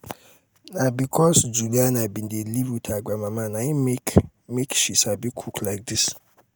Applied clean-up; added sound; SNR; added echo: none; none; none; none.